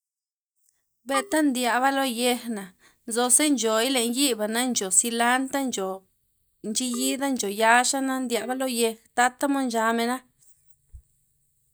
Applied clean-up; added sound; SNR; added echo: neural mask model DeepFilterNet 3.